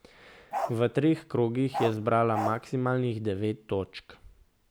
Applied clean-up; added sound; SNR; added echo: none; Bark; 6 dB; none.